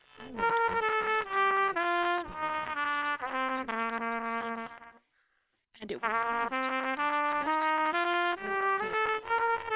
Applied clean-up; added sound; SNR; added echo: neural separator model SepFormer WHAM!.